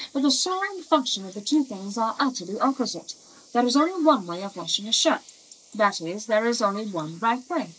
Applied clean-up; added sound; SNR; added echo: neural mask model Resemble Enhance denoiser.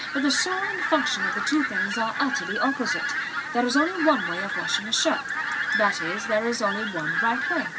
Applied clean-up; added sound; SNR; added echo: none; Fowl; 1 dB; none.